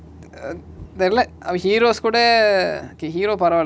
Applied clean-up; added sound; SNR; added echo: none; none; none; none.